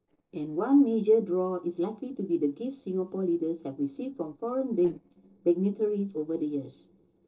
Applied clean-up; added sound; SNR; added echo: neural separator model SepFormer DNS4.